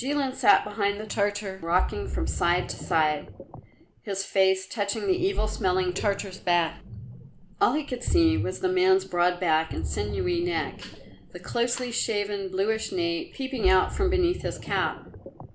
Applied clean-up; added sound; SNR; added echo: none; Ocean; 8 dB; none.